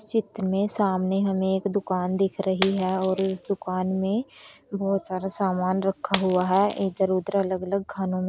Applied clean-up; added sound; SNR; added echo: none; Shatter; 15 dB; none.